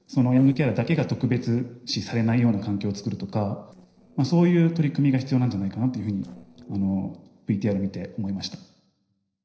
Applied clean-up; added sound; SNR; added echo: neural separator model SepFormer DNS4.